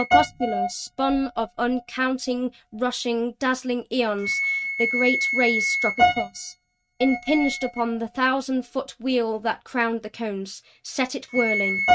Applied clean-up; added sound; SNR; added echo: neural mask model RNNoise.